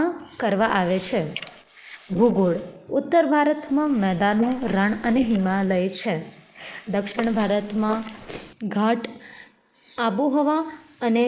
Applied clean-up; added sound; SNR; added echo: neural mask model Resemble Enhance denoiser.